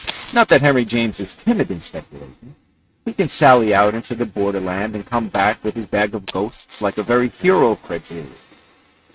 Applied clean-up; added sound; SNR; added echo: neural mask model RNNoise.